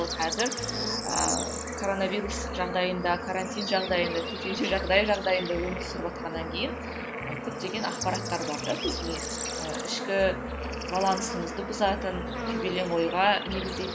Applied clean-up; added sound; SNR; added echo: none; Bird / Insect / Frog; 4 dB; none.